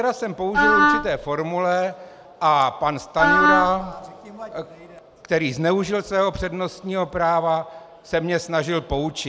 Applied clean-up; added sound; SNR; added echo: none; Wind instrument, woodwind instrument; -4 dB; none.